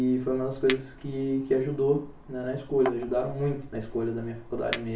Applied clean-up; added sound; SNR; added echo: none; Chink, clink; 5 dB; reverberation time 0.4 s.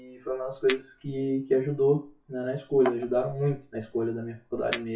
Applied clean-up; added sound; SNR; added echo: classical method WPE with log-MMSE.